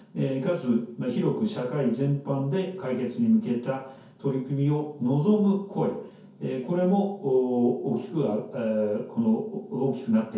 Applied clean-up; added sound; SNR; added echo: none; none; none; reverberation time 0.6 s.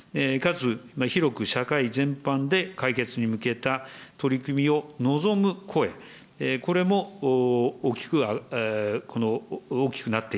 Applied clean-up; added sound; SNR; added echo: none; none; none; none.